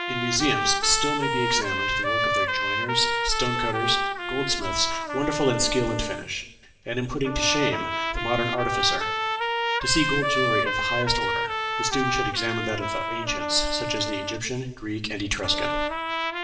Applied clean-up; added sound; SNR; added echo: none; Trumpet; 0 dB; reverberation time 1.3 s.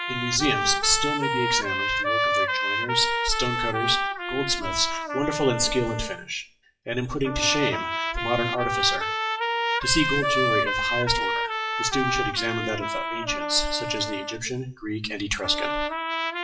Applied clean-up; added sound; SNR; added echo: classical method WPE with log-MMSE.